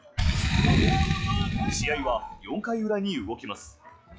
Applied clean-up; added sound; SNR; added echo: classical method log-MMSE.